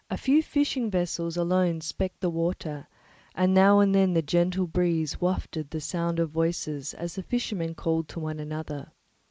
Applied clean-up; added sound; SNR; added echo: none; none; none; none.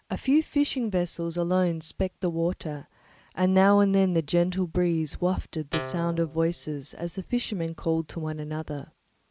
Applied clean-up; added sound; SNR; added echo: none; Guitar; 10 dB; none.